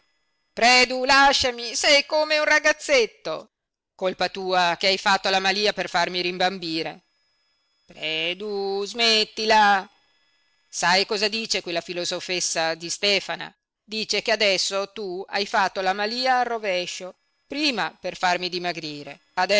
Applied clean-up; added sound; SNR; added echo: neural separator model SepFormer DNS4.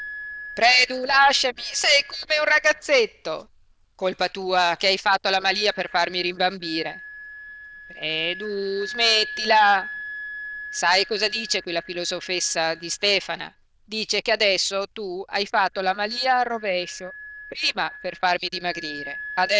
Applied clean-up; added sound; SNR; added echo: neural diffusion model UNIVERSE++.